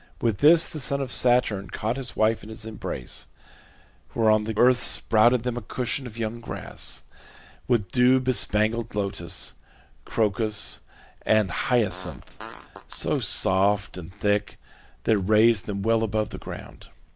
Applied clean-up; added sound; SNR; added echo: none; Fart; 19 dB; none.